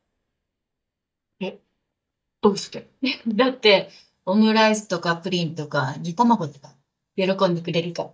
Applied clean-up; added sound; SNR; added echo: neural mask model DeepFilterNet 3.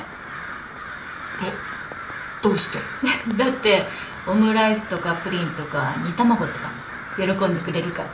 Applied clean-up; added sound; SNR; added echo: none; Crow; 10 dB; reverberation time 1.2 s.